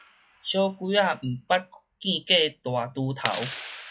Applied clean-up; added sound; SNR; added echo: classical method log-MMSE.